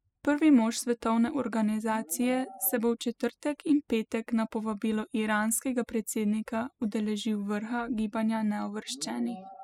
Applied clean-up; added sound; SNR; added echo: classical method spectral subtraction.